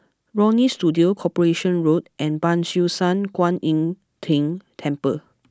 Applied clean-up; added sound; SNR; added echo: none; none; none; none.